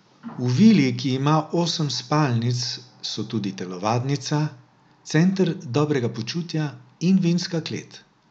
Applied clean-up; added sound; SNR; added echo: none; none; none; none.